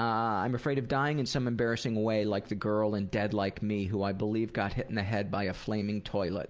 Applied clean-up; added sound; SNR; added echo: none; none; none; none.